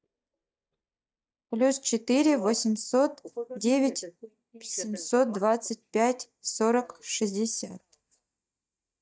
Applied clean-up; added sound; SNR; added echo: neural mask model DeepFilterNet 3.